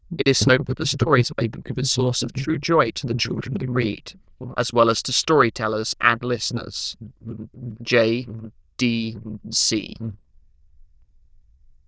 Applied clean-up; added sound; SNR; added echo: neural diffusion model UNIVERSE++.